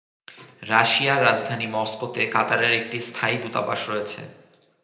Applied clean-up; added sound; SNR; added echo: none; none; none; reverberation time 0.8 s.